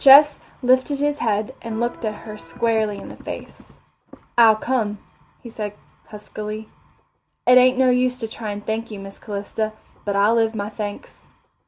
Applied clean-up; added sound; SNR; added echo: none; Electric guitar; 18 dB; none.